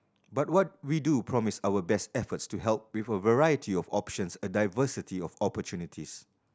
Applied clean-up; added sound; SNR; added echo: none; none; none; none.